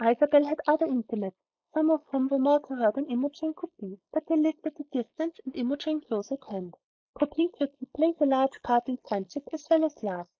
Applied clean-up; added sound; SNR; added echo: neural mask model Resemble Enhance denoiser.